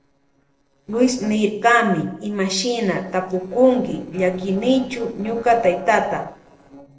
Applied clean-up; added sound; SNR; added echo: neural separator model SepFormer DNS4.